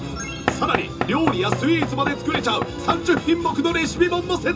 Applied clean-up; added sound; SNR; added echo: none; Knock / Wood; 7 dB; reverberation time 0.2 s.